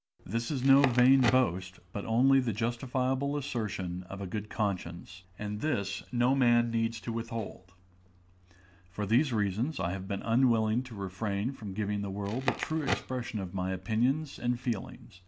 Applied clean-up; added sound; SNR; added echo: none; Crackle; 9 dB; none.